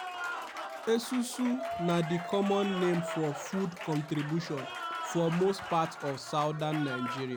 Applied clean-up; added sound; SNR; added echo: none; Applause; 8 dB; none.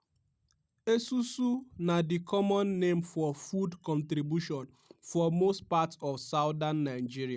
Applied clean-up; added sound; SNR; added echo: none; none; none; none.